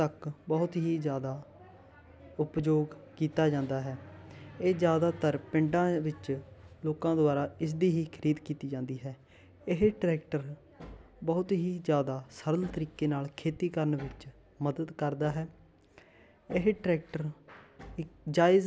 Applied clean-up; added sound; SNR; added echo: none; none; none; none.